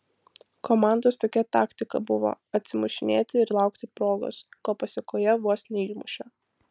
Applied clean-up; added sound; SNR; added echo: none; none; none; none.